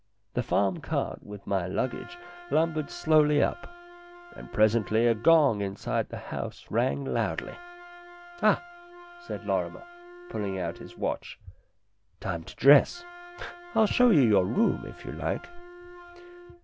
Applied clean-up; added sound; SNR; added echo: none; Wind instrument, woodwind instrument; 19 dB; none.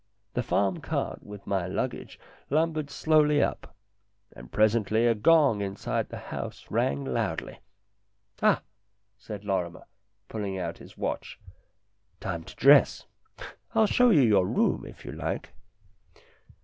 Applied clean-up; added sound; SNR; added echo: none; none; none; none.